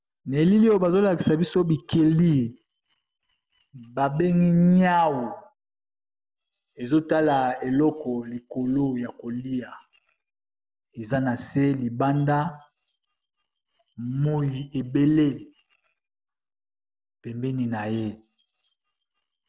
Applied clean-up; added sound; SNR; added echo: neural separator model SepFormer DNS4.